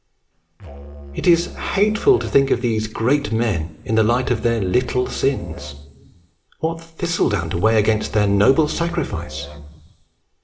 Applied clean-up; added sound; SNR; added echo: none; Musical instrument; 15 dB; reverberation time 2.6 s.